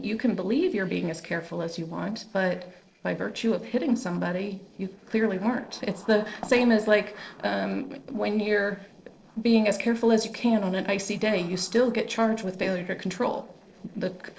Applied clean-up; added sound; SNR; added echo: neural separator model SepFormer DNS4.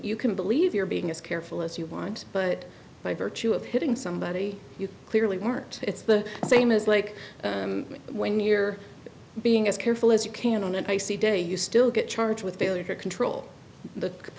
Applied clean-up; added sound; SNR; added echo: none; none; none; none.